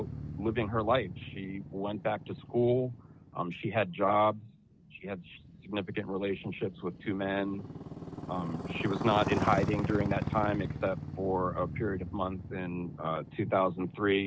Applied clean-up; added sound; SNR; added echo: none; Motorcycle; 7 dB; none.